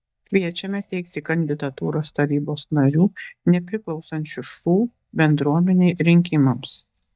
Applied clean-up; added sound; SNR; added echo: neural mask model DeepFilterNet 3.